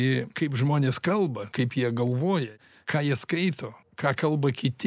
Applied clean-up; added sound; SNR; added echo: none; none; none; none.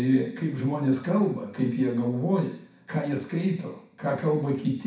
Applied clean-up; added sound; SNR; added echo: none; none; none; reverberation time 0.6 s.